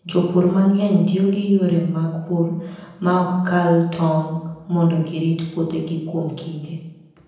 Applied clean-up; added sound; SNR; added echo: none; none; none; reverberation time 0.9 s.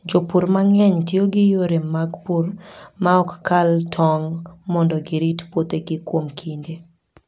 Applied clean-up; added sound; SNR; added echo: none; none; none; none.